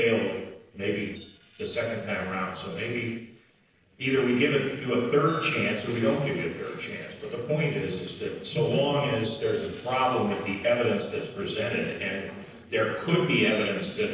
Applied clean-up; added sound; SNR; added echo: neural separator model SepFormer DNS4.